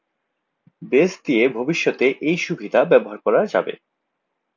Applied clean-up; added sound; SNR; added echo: none; none; none; none.